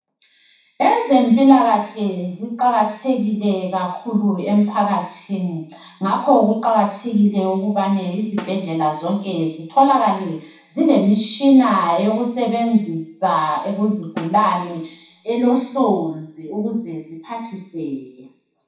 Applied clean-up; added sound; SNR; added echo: none; Snare drum; 19 dB; reverberation time 0.7 s.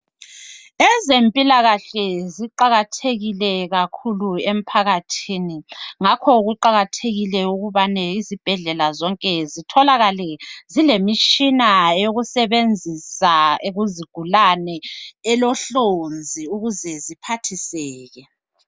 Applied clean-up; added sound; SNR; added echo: none; none; none; none.